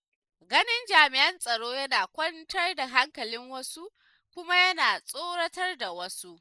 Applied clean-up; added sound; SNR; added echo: neural mask model Resemble Enhance denoiser.